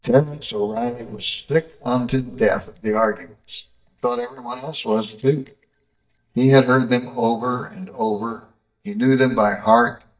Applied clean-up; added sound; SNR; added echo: neural mask model DeepFilterNet 3.